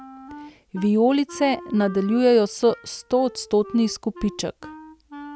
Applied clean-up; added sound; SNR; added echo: none; Wind instrument, woodwind instrument; 18 dB; none.